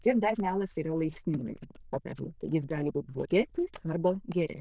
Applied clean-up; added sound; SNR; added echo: neural diffusion model UNIVERSE++.